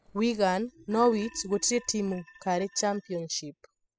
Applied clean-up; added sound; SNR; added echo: classical method spectral subtraction.